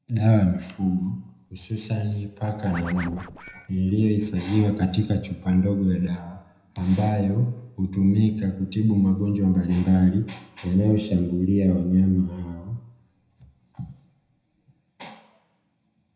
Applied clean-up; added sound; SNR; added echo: none; Scratching (performance technique); 16 dB; reverberation time 0.8 s.